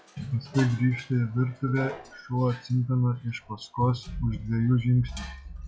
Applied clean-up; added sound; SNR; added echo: classical method log-MMSE.